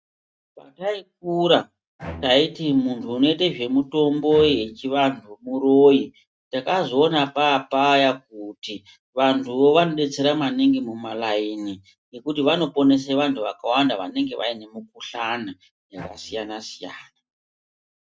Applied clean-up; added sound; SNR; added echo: neural mask model RNNoise.